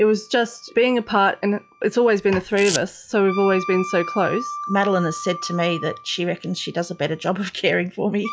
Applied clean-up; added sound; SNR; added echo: classical method log-MMSE.